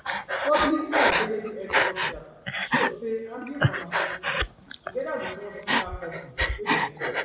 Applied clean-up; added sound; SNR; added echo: none; Breathing; -4 dB; reverberation time 1.0 s.